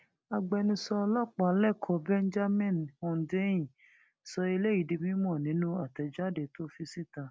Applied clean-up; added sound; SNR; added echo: none; none; none; none.